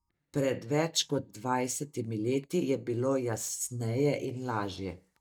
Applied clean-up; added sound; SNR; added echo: neural mask model DeepFilterNet 3.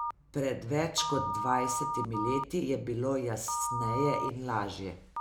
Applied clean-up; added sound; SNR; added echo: none; Telephone; 4 dB; none.